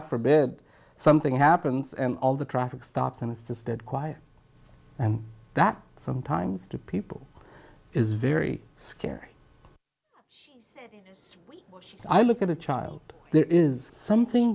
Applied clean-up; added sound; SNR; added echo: none; none; none; none.